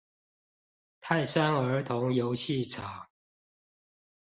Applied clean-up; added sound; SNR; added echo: none; none; none; none.